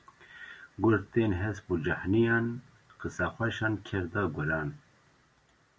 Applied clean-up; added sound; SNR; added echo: none; none; none; none.